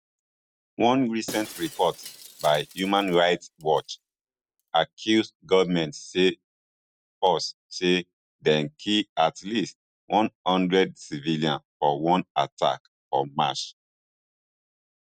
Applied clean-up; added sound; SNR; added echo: none; Shatter; 19 dB; none.